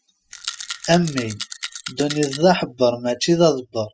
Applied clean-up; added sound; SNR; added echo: classical method spectral subtraction.